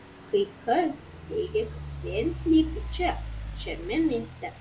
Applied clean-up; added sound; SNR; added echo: none; Idling / Truck; 9 dB; none.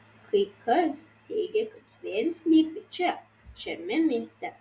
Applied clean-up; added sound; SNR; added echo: none; none; none; none.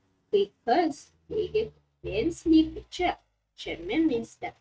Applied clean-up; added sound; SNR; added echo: neural mask model RNNoise.